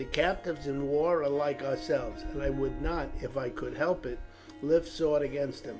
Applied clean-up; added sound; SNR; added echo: none; Harp; 15 dB; none.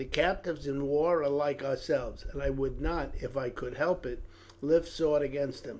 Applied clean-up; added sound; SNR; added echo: none; none; none; none.